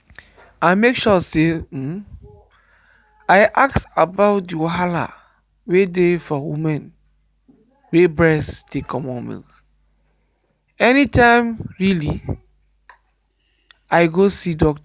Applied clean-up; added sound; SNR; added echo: none; none; none; none.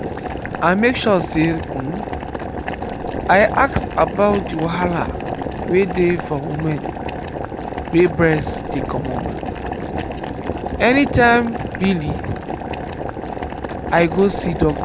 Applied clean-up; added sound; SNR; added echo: none; Boiling; 6 dB; none.